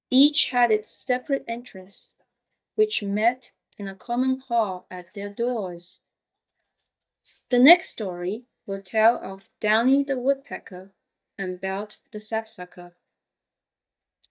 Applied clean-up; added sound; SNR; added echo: neural mask model DeepFilterNet 3.